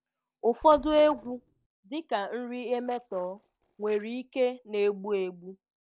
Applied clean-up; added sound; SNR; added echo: neural separator model SepFormer DNS4.